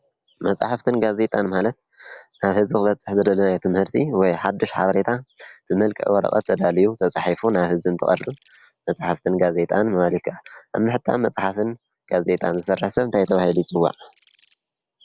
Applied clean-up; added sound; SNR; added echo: none; Insect; 20 dB; none.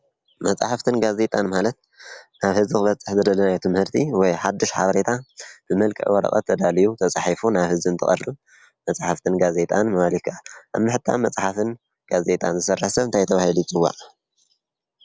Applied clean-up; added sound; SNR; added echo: none; none; none; none.